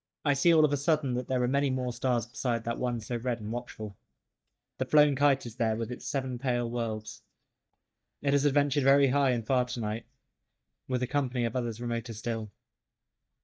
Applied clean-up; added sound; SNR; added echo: neural mask model DeepFilterNet 3.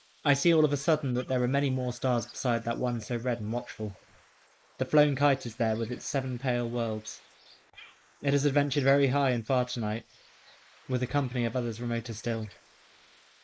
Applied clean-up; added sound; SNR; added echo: neural mask model Resemble Enhance denoiser.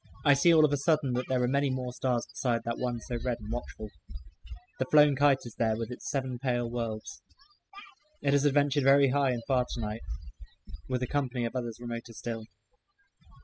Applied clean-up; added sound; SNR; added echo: classical method spectral subtraction.